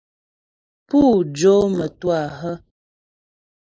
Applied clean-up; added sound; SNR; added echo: neural mask model Resemble Enhance denoiser.